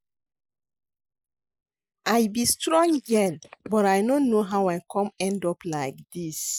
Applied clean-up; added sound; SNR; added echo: neural mask model Resemble Enhance denoiser.